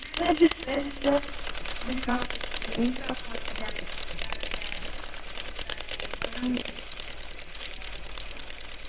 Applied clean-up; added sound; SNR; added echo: neural separator model SepFormer WHAMR!.